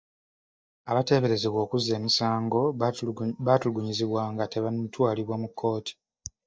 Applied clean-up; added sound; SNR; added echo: neural mask model DeepFilterNet 3.